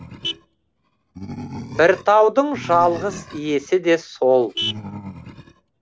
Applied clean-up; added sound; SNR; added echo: none; Animal + Vehicle horn, car horn, honking; 13 dB; none.